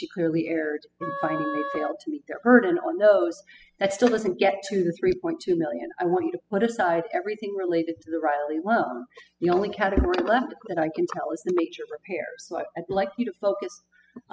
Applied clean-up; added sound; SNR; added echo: classical method spectral subtraction.